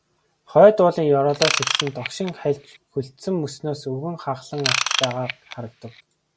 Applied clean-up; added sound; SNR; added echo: none; Ratchet, pawl / Tools; 4 dB; none.